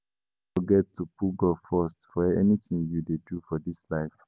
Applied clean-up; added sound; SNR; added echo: none; none; none; none.